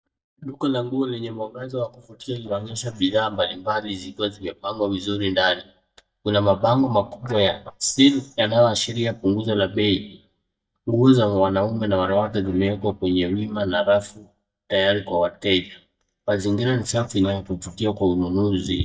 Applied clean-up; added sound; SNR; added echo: neural mask model DeepFilterNet 3.